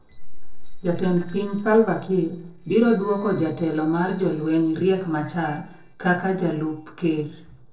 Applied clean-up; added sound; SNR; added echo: neural separator model SepFormer DNS4.